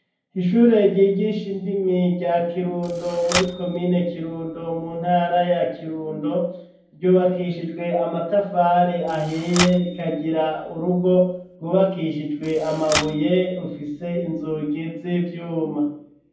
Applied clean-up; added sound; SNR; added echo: none; Typewriter; 11 dB; reverberation time 0.9 s.